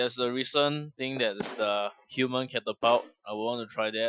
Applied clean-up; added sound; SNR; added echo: classical method Wiener filter.